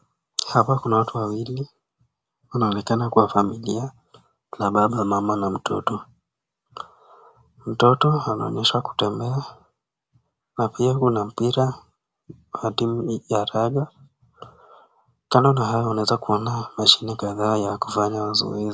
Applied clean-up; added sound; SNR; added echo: none; none; none; none.